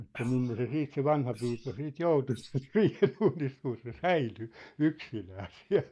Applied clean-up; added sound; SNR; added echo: neural mask model Resemble Enhance denoiser.